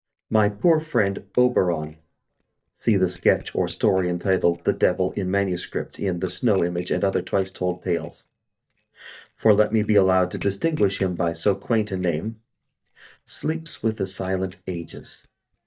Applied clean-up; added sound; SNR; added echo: neural mask model DeepFilterNet 3.